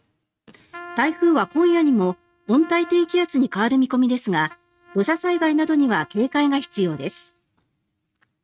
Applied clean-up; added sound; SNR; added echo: neural mask model RNNoise.